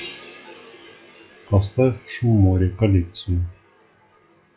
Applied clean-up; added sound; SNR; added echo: classical method log-MMSE.